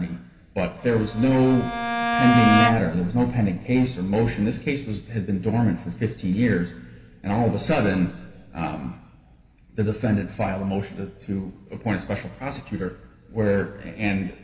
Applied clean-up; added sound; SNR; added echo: none; Bowed string instrument; 2 dB; reverberation time 1.4 s.